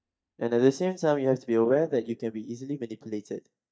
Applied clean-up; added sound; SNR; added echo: neural mask model DeepFilterNet 3.